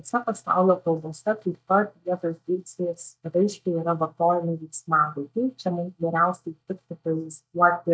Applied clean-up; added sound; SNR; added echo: neural mask model DeepFilterNet 3.